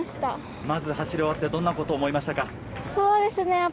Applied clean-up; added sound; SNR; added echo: none; none; none; none.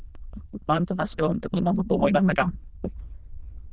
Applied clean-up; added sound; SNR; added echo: neural diffusion model UNIVERSE++.